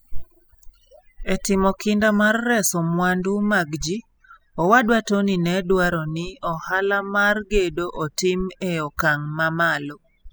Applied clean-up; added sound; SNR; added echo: classical method spectral subtraction.